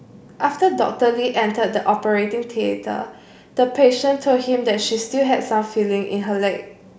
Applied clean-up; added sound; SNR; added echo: none; none; none; none.